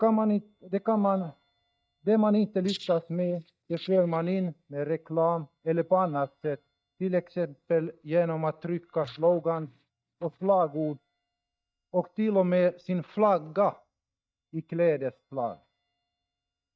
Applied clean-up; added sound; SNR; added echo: neural mask model DeepFilterNet 3.